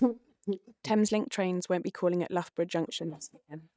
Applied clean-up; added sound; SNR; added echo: neural mask model DeepFilterNet 3.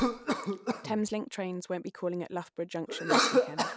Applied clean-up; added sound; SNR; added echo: none; Cough; -4 dB; none.